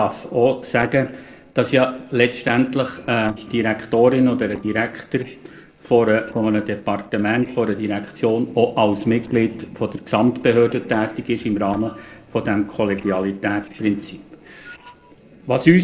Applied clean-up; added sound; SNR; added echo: neural separator model SepFormer DNS4.